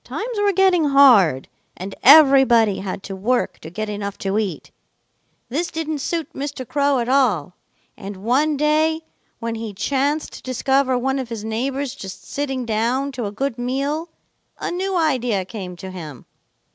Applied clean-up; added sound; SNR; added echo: none; none; none; none.